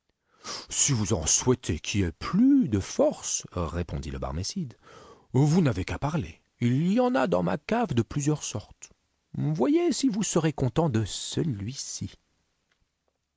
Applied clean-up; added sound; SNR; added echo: none; none; none; none.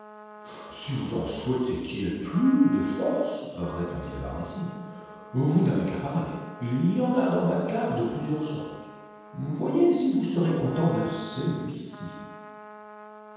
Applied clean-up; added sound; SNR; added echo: none; Trumpet; 18 dB; reverberation time 1.2 s.